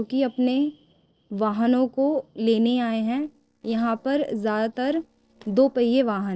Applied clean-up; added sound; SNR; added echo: neural separator model SepFormer DNS4.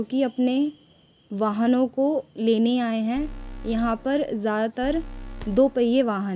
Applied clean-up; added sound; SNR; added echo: none; Alarm; 14 dB; none.